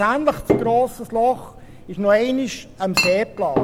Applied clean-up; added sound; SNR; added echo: none; Chink, clink; 6 dB; none.